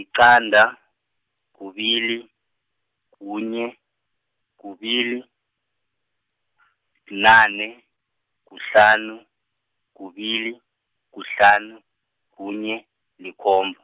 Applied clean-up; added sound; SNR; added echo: none; none; none; none.